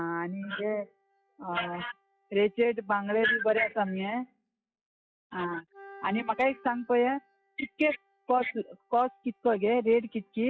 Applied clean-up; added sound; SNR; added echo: classical method log-MMSE.